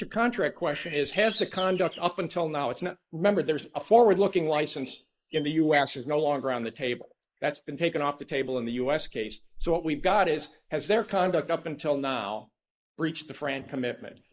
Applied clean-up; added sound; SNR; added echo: neural mask model Resemble Enhance denoiser.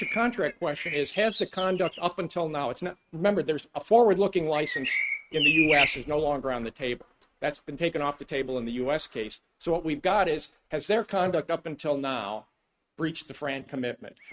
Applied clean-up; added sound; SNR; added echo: neural mask model RNNoise.